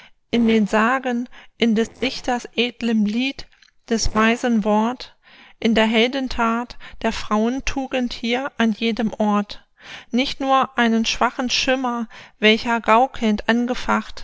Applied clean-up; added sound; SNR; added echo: neural separator model SepFormer DNS4.